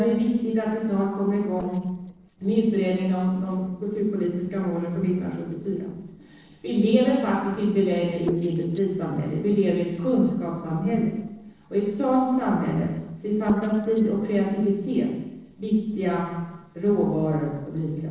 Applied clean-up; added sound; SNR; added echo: neural separator model SepFormer DNS4.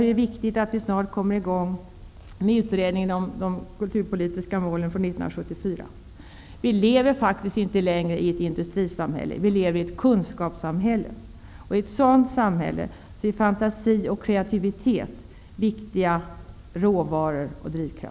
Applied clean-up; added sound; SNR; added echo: none; none; none; none.